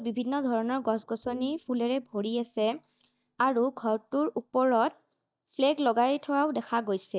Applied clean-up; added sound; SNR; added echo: neural mask model DeepFilterNet 3.